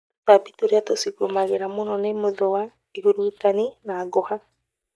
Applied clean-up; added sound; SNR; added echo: neural mask model DeepFilterNet 3.